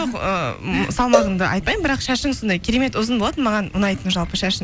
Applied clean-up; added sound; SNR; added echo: none; Cowbell; 5 dB; none.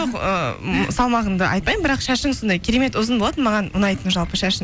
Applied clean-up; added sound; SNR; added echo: none; none; none; none.